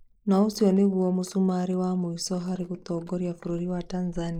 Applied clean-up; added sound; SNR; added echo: neural mask model Resemble Enhance denoiser.